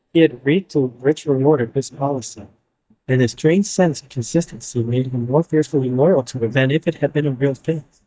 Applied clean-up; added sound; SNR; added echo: neural mask model DeepFilterNet 3.